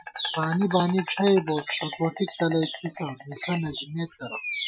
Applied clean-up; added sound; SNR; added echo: classical method Wiener filter.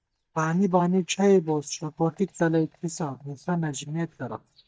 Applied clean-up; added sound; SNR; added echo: neural mask model DeepFilterNet 3.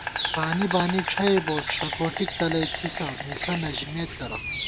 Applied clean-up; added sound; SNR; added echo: none; Insect; 2 dB; none.